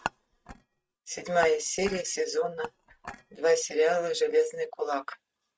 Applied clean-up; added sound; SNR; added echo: neural mask model RNNoise.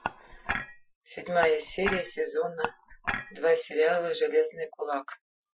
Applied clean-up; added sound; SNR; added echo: classical method Wiener filter.